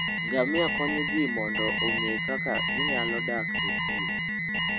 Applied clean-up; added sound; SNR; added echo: none; Alarm; -4 dB; none.